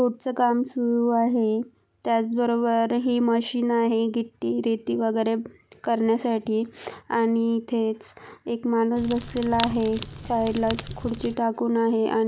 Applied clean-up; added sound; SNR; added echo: none; Crackle; 11 dB; none.